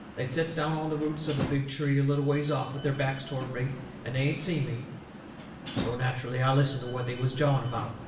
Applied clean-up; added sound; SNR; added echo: none; Slam; 12 dB; reverberation time 0.8 s.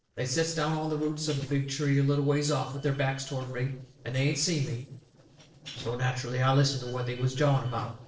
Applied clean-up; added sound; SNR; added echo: neural separator model SepFormer DNS4.